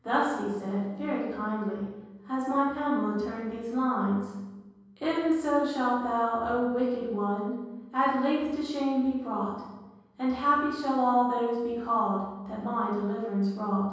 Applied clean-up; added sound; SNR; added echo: none; none; none; reverberation time 1.3 s.